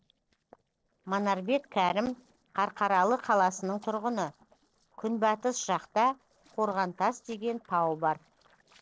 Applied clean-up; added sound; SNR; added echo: neural separator model SepFormer DNS4.